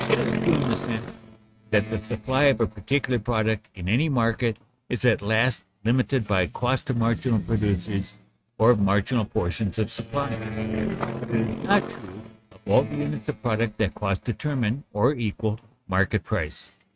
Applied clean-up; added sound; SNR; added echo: neural mask model RNNoise.